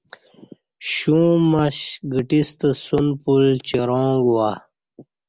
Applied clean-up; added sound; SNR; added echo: none; none; none; none.